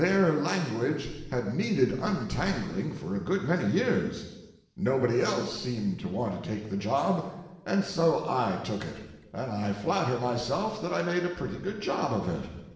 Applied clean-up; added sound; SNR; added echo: none; none; none; reverberation time 0.9 s.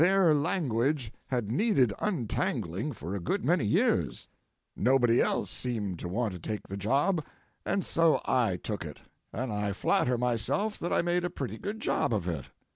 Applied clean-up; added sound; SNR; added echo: none; none; none; none.